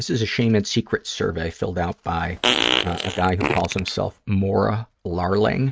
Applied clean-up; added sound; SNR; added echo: neural mask model RNNoise.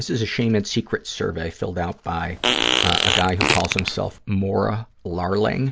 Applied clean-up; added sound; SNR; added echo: none; Fart; -2 dB; none.